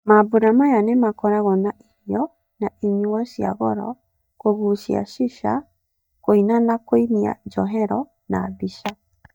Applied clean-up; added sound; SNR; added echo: neural mask model DeepFilterNet 3.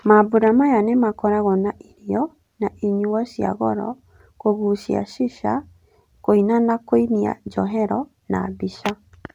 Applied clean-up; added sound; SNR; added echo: none; none; none; none.